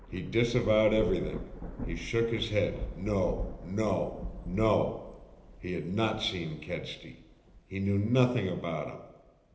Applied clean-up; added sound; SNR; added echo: none; Thunder / Rain; 11 dB; reverberation time 1.0 s.